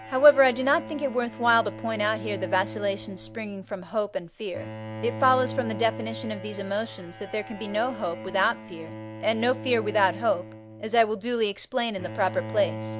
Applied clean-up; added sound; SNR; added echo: none; Bowed string instrument; 11 dB; none.